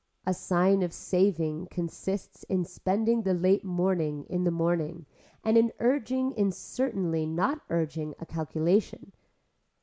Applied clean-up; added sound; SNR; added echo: none; none; none; none.